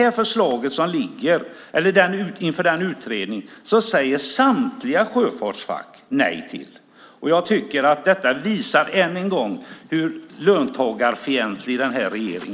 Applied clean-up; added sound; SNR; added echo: none; none; none; none.